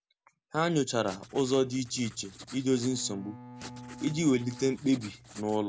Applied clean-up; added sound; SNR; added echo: none; Bowed string instrument + Writing; 17 dB; none.